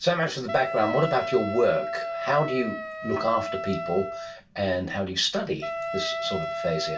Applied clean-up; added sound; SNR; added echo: none; Wind instrument, woodwind instrument; 6 dB; reverberation time 0.2 s.